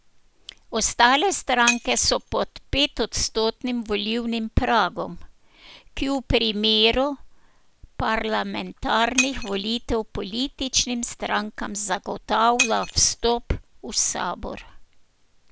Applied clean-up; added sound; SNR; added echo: none; Shatter; 10 dB; none.